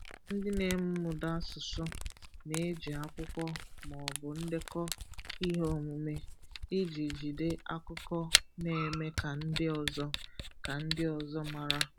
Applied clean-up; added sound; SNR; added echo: none; Camera; 3 dB; none.